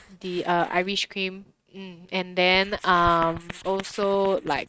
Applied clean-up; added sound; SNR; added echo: neural mask model RNNoise.